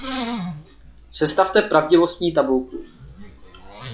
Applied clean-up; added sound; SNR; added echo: classical method log-MMSE.